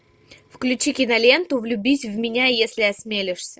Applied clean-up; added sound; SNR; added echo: none; none; none; none.